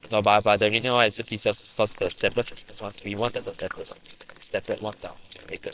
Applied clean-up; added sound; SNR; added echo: neural separator model SepFormer WHAMR!.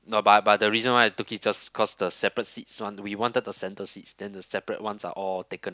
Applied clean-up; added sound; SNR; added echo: none; none; none; none.